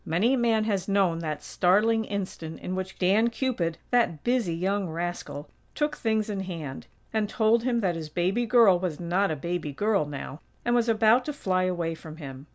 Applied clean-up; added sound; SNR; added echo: none; none; none; none.